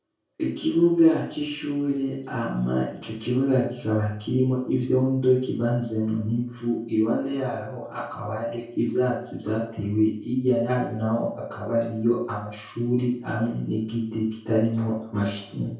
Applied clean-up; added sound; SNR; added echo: none; none; none; reverberation time 0.6 s.